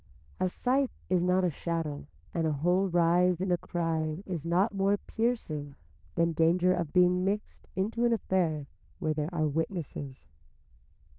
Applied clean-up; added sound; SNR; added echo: neural diffusion model UNIVERSE++.